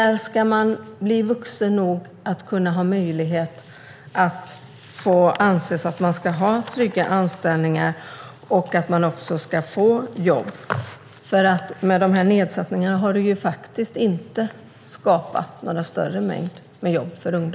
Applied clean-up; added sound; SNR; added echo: none; none; none; none.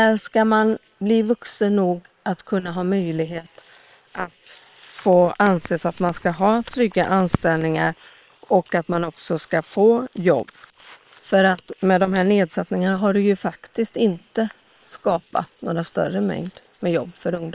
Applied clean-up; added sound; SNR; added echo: neural separator model SepFormer WHAM!.